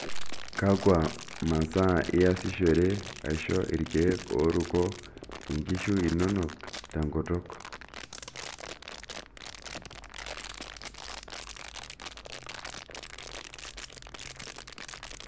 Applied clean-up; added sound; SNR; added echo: none; Crumpling, crinkling; 13 dB; none.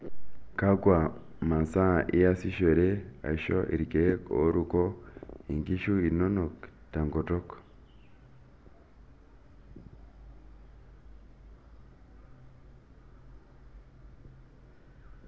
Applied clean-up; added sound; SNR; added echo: none; none; none; none.